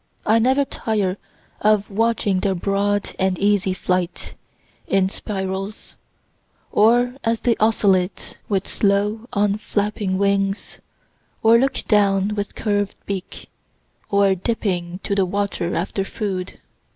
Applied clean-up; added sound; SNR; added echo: none; none; none; none.